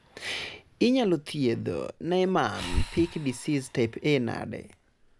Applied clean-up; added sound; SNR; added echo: none; Breathing; 11 dB; none.